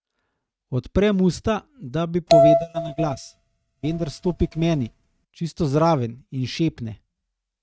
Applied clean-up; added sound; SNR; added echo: neural mask model RNNoise.